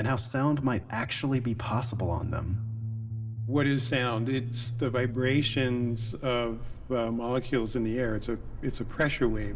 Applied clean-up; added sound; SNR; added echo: none; Bass guitar; 5 dB; reverberation time 1.5 s.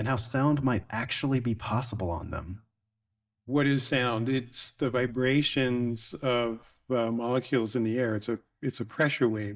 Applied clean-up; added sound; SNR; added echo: neural mask model DeepFilterNet 3.